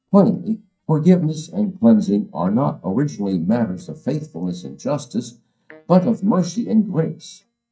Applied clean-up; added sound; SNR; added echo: neural mask model DeepFilterNet 3.